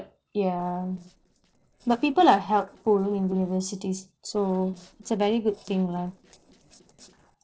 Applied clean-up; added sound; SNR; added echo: neural separator model SepFormer DNS4.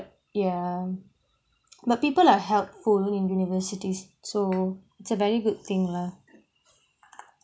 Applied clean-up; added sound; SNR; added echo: none; none; none; none.